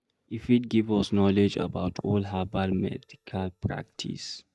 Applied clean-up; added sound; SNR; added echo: neural mask model DeepFilterNet 3.